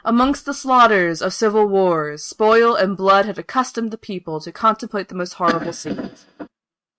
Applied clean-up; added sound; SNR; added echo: neural mask model RNNoise.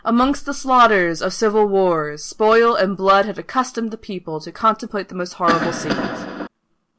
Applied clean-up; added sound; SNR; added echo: none; Cough; 6 dB; none.